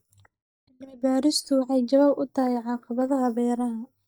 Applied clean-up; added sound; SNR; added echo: neural mask model DeepFilterNet 3.